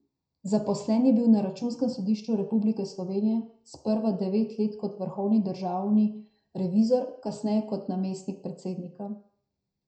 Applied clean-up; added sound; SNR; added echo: none; none; none; reverberation time 0.5 s.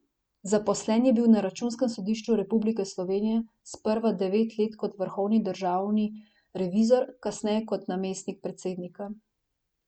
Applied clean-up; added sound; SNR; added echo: none; none; none; none.